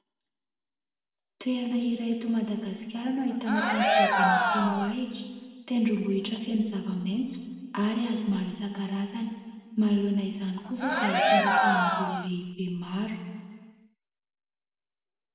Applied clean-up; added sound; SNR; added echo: none; Cheering; -5 dB; reverberation time 1.5 s.